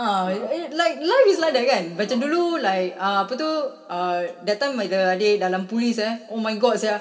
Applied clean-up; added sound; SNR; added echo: none; none; none; reverberation time 1.3 s.